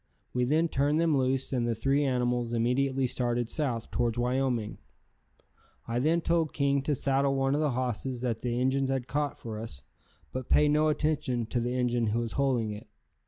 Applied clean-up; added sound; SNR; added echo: none; none; none; none.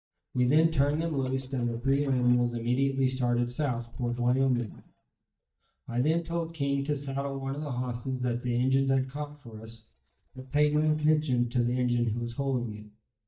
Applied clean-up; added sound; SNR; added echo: neural mask model DeepFilterNet 3.